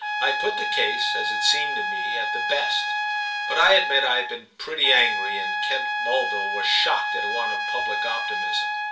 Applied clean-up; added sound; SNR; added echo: none; Trumpet; 0 dB; reverberation time 0.3 s.